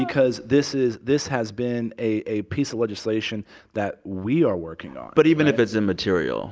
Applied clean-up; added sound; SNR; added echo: none; none; none; none.